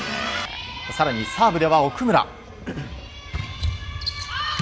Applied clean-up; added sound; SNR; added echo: none; none; none; none.